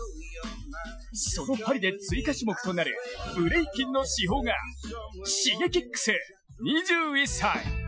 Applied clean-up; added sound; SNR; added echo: classical method Wiener filter.